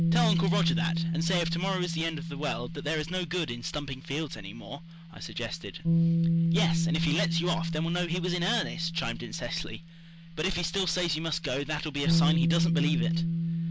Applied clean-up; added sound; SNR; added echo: none; Bass guitar; -3 dB; none.